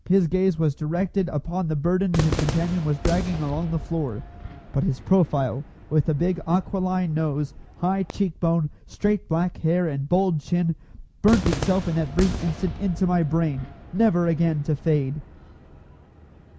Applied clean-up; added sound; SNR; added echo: none; Cheering / Fireworks; 11 dB; none.